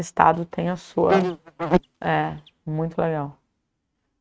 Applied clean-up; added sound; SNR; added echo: neural mask model RNNoise.